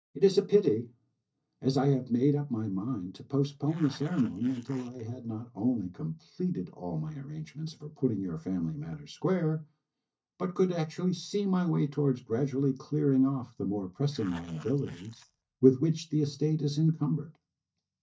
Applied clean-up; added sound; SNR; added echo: neural mask model DeepFilterNet 3.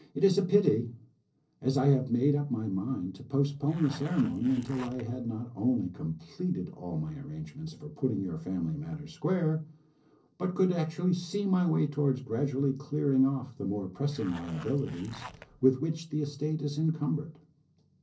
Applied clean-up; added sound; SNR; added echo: neural separator model SepFormer DNS4.